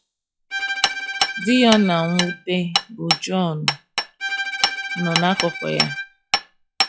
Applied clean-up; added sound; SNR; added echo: classical method log-MMSE.